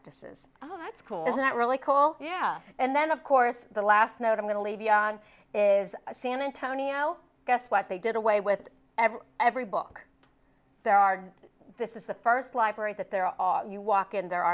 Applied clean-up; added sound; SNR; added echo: none; none; none; none.